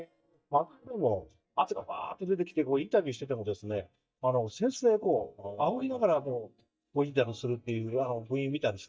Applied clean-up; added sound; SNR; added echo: neural mask model DeepFilterNet 3.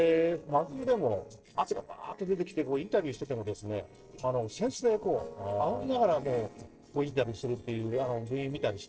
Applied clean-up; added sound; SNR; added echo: neural separator model SepFormer DNS4.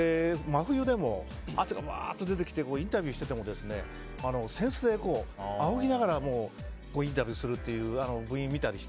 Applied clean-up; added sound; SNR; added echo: none; none; none; none.